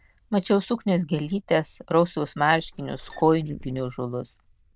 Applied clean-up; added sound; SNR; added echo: neural diffusion model UNIVERSE++.